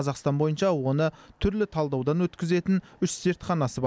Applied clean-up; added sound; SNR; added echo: none; none; none; none.